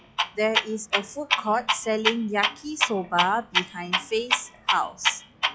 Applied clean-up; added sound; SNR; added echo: classical method log-MMSE.